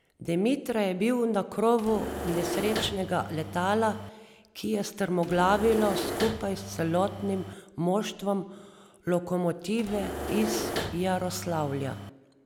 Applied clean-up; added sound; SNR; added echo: none; Engine / Mechanisms; 7 dB; none.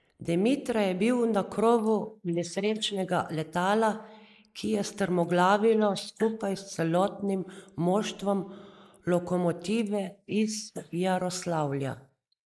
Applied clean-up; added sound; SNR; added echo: neural mask model Resemble Enhance denoiser.